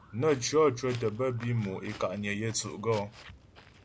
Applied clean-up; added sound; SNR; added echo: none; Walk, footsteps; 20 dB; none.